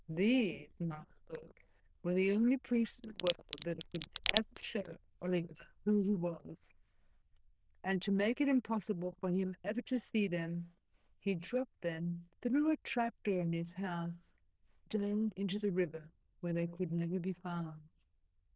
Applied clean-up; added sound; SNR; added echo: neural diffusion model UNIVERSE++.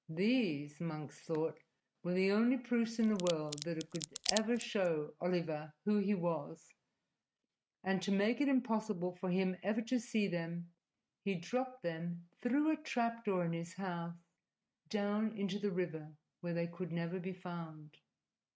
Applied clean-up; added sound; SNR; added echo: neural mask model RNNoise.